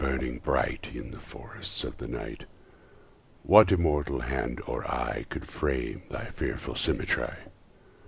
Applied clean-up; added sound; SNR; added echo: none; none; none; none.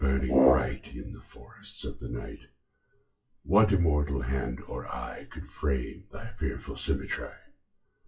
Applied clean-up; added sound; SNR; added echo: classical method WPE with log-MMSE.